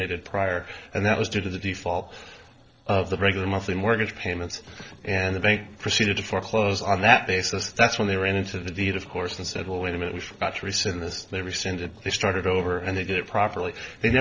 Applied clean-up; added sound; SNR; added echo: neural separator model SepFormer DNS4.